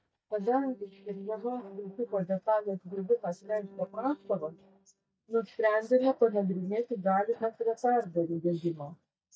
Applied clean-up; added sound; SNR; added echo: neural mask model DeepFilterNet 3.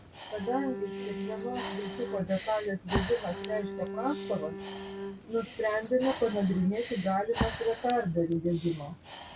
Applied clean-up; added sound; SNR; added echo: none; Breathing + Bowed string instrument; 7 dB; none.